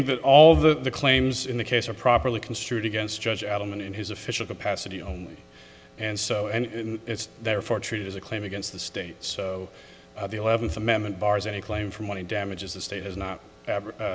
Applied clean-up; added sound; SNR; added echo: none; none; none; none.